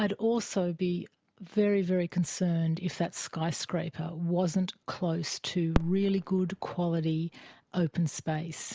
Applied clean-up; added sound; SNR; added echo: none; Fireworks; 8 dB; none.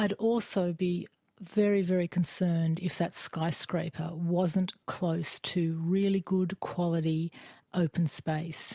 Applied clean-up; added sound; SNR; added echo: none; none; none; none.